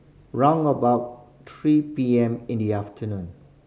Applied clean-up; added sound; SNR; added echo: none; none; none; none.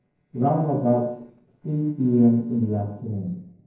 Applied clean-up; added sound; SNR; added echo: neural separator model SepFormer DNS4.